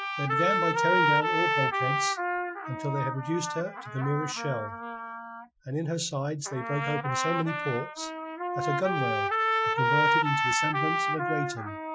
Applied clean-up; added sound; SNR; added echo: classical method Wiener filter.